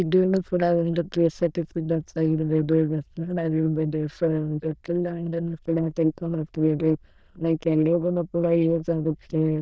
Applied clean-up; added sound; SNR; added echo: neural diffusion model UNIVERSE++.